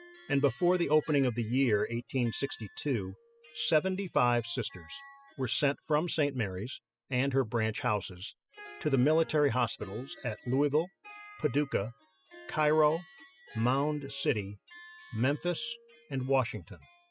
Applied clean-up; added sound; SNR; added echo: classical method spectral subtraction.